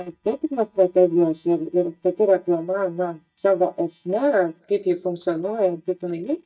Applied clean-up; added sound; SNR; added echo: neural mask model DeepFilterNet 3.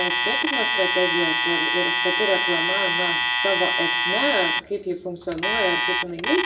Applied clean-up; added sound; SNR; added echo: none; Alarm; -4 dB; reverberation time 0.5 s.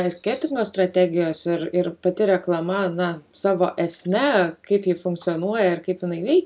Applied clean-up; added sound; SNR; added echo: none; none; none; none.